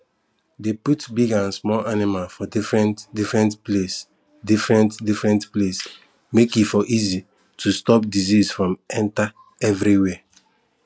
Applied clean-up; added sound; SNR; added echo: none; none; none; none.